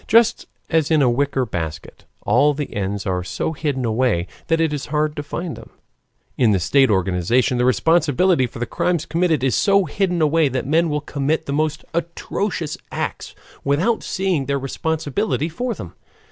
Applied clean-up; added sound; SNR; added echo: none; none; none; none.